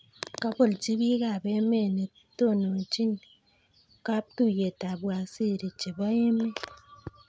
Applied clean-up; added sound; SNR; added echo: none; none; none; none.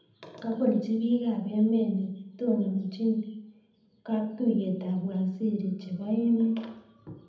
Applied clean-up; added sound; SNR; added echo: none; none; none; reverberation time 0.8 s.